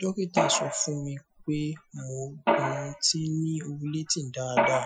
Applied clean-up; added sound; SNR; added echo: classical method Wiener filter.